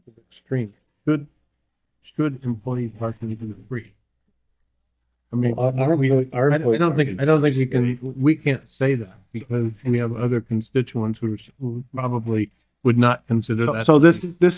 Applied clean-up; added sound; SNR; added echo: neural mask model DeepFilterNet 3.